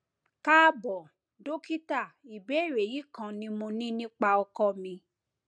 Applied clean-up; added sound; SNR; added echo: none; none; none; none.